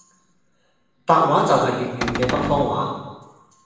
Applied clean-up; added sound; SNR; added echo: none; Cupboard open or close; 4 dB; reverberation time 1.1 s.